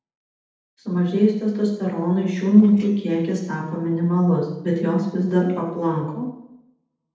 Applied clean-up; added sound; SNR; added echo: neural separator model SepFormer DNS4.